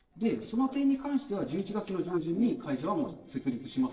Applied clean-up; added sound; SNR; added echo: neural separator model SepFormer DNS4.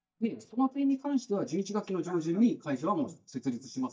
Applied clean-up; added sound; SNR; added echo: neural mask model DeepFilterNet 3.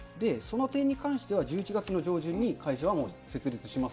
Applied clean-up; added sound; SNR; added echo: none; none; none; none.